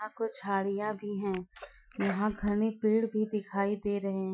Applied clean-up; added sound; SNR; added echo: classical method Wiener filter.